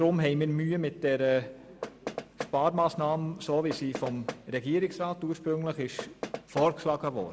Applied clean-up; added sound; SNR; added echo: none; Knock; 11 dB; none.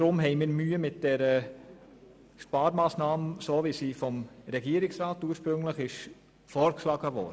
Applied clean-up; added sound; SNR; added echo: none; none; none; none.